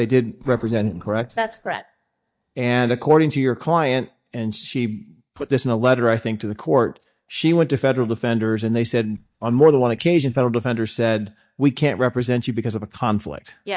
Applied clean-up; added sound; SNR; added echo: neural mask model DeepFilterNet 3.